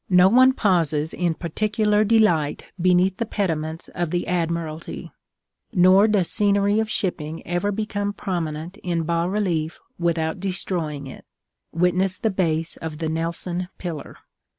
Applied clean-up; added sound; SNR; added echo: none; none; none; none.